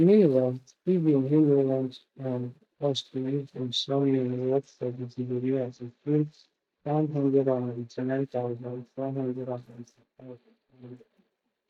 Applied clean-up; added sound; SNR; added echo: neural mask model DeepFilterNet 3.